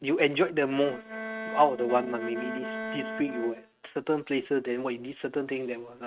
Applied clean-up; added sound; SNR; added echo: neural mask model RNNoise.